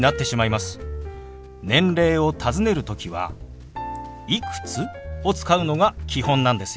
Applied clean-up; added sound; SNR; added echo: none; none; none; none.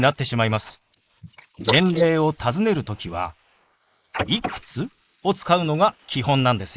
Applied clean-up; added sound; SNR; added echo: neural mask model Resemble Enhance denoiser.